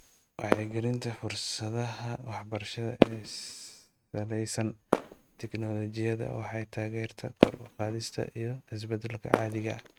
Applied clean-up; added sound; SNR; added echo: neural mask model RNNoise.